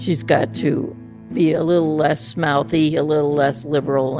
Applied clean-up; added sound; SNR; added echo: none; none; none; none.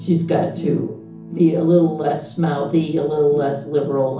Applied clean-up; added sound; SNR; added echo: none; none; none; reverberation time 0.7 s.